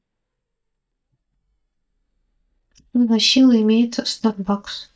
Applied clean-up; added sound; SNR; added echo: neural mask model DeepFilterNet 3.